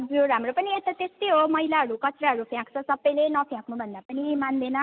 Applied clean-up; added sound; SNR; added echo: none; none; none; none.